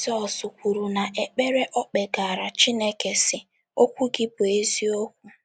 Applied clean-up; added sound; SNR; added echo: none; none; none; none.